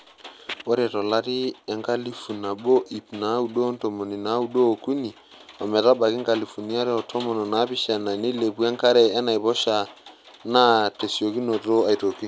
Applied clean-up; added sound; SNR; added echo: none; none; none; none.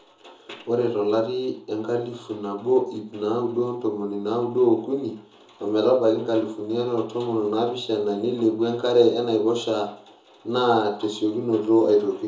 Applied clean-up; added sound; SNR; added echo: none; none; none; reverberation time 0.6 s.